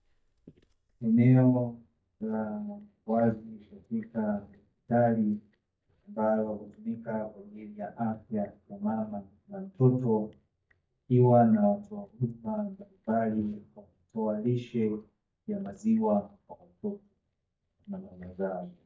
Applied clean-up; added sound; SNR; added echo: neural mask model DeepFilterNet 3.